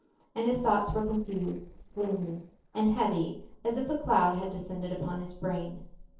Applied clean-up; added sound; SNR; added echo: neural separator model SepFormer DNS4.